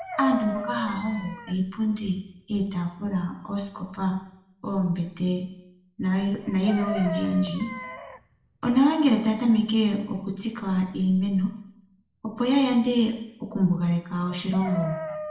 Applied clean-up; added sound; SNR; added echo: none; Chicken, rooster; 15 dB; reverberation time 0.7 s.